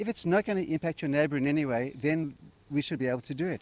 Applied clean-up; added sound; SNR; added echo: none; none; none; none.